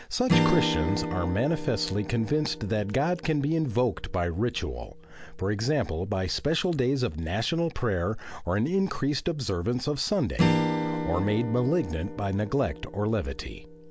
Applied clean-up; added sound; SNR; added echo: none; Strum; 6 dB; none.